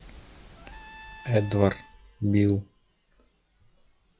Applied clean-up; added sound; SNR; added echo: classical method log-MMSE.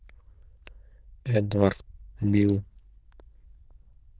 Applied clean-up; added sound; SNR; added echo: neural diffusion model UNIVERSE++.